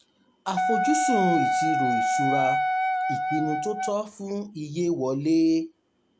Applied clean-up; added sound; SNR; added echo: none; Wind instrument, woodwind instrument; -3 dB; none.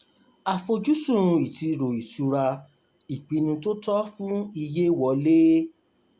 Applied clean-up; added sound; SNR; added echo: none; none; none; none.